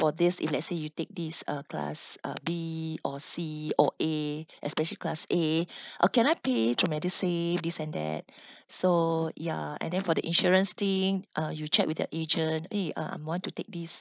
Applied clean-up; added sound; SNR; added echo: none; none; none; none.